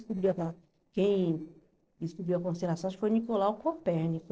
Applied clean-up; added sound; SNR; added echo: neural separator model SepFormer DNS4.